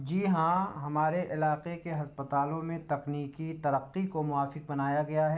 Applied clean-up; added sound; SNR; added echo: none; none; none; none.